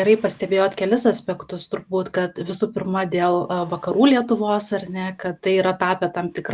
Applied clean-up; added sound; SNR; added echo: none; none; none; none.